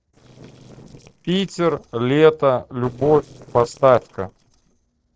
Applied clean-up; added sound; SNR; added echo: neural separator model SepFormer DNS4.